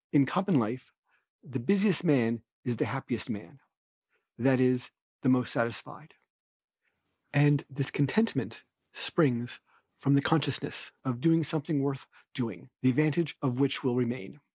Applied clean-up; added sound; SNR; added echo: none; none; none; none.